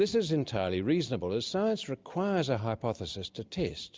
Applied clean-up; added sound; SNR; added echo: none; none; none; none.